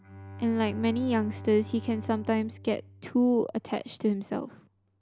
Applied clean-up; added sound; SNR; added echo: none; Bowed string instrument; 15 dB; none.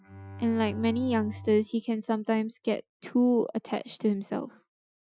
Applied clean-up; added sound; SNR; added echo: classical method Wiener filter.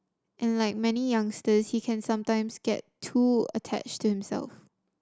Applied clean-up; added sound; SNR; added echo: none; none; none; none.